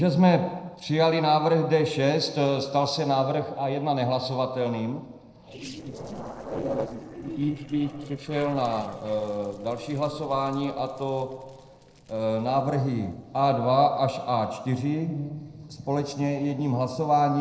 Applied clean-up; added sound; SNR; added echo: neural separator model SepFormer DNS4.